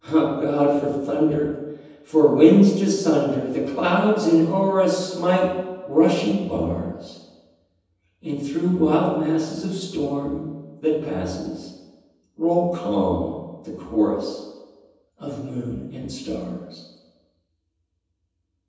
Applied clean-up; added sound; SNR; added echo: none; none; none; reverberation time 1.1 s.